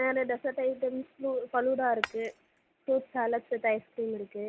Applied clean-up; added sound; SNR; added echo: none; Shatter; 8 dB; none.